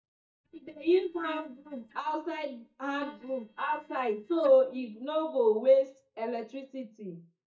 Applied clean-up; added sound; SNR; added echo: neural mask model DeepFilterNet 3.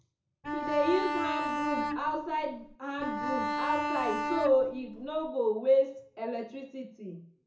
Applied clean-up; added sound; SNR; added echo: none; Bowed string instrument; 2 dB; reverberation time 0.5 s.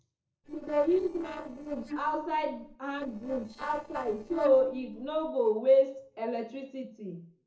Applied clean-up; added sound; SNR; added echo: neural separator model SepFormer DNS4.